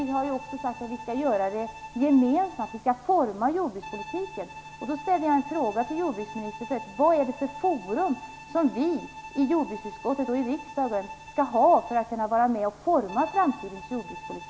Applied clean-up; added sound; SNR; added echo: none; Bowed string instrument; 16 dB; none.